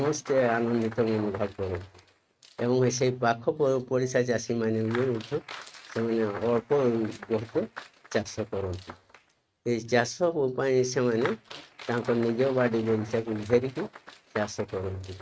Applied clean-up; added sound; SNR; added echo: neural mask model RNNoise.